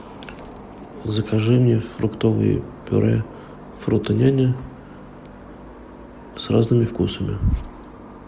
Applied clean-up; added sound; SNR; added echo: none; none; none; none.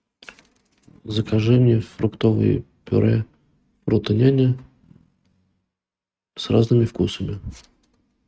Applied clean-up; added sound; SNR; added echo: neural mask model RNNoise.